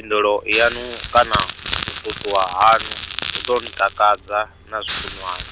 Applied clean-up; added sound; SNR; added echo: none; Crackle; 9 dB; none.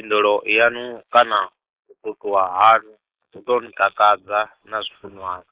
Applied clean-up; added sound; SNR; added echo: neural mask model Resemble Enhance denoiser.